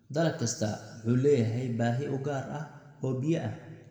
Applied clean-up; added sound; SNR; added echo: none; none; none; reverberation time 1.6 s.